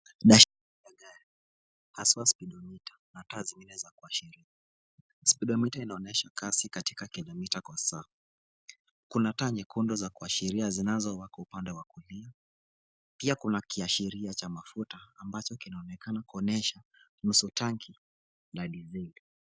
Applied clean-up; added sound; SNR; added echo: none; none; none; none.